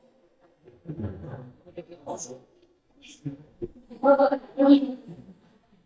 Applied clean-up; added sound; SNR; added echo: neural mask model DeepFilterNet 3.